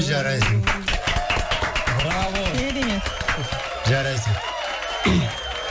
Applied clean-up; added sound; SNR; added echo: none; none; none; none.